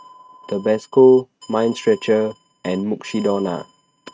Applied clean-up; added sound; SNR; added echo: neural mask model RNNoise.